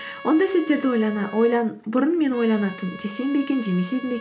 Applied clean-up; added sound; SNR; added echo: none; Trumpet; 18 dB; none.